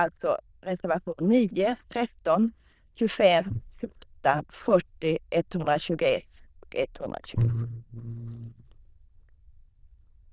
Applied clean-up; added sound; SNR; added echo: neural diffusion model UNIVERSE++.